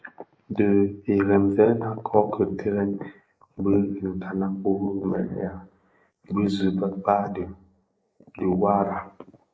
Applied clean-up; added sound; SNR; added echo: neural mask model Resemble Enhance denoiser.